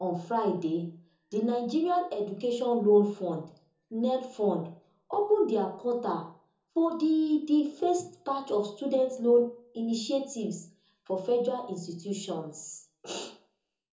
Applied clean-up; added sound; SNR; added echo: none; none; none; reverberation time 0.6 s.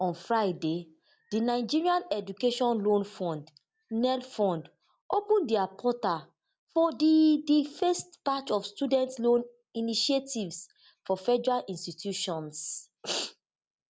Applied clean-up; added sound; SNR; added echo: none; none; none; none.